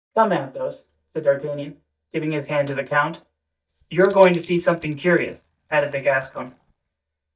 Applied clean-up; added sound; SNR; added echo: neural mask model DeepFilterNet 3.